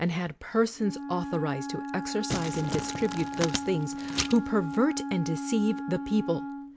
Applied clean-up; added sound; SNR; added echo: none; Wind instrument, woodwind instrument + Crumpling, crinkling; 5 dB; none.